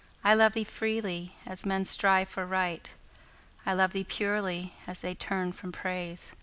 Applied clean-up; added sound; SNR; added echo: none; none; none; none.